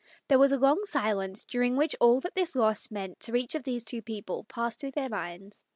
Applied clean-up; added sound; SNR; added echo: none; none; none; none.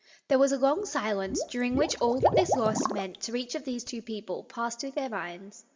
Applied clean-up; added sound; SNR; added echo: none; Liquid; 2 dB; reverberation time 0.7 s.